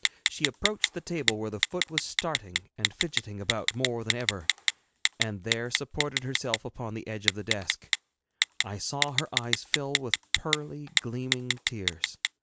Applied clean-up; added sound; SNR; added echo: none; Telephone; -4 dB; none.